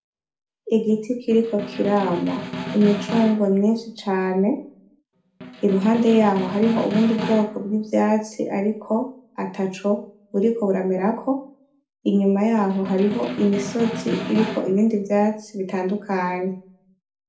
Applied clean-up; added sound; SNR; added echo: none; Snare drum; 10 dB; reverberation time 0.4 s.